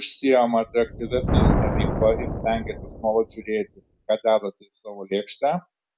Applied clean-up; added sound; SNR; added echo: none; Thunder; 3 dB; none.